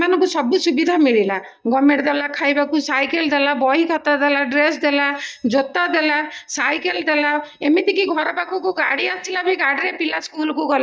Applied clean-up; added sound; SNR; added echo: neural mask model DeepFilterNet 3.